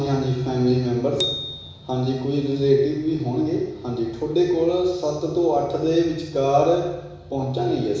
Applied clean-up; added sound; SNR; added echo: none; Bicycle bell; 12 dB; reverberation time 1.0 s.